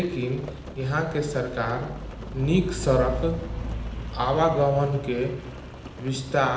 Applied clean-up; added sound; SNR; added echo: none; Rain; 9 dB; reverberation time 0.8 s.